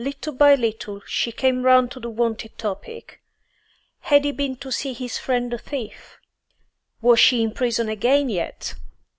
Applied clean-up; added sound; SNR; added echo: none; none; none; none.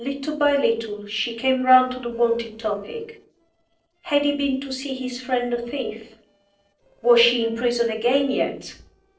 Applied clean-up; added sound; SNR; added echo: neural separator model SepFormer DNS4.